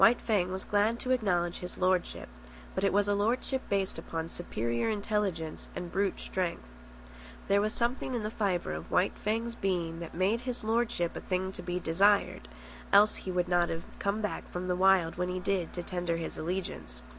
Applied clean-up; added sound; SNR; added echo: none; none; none; none.